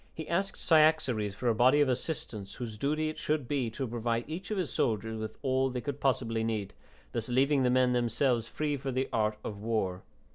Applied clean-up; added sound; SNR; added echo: none; none; none; none.